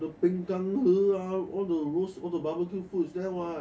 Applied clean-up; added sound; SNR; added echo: none; none; none; none.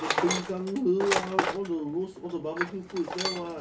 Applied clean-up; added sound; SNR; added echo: none; Tools; 2 dB; none.